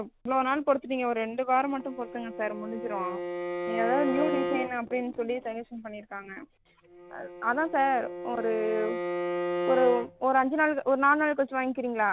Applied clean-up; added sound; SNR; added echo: none; Bowed string instrument; 7 dB; none.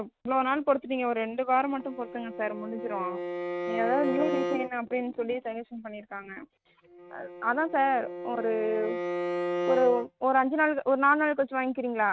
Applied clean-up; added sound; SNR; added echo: neural mask model RNNoise.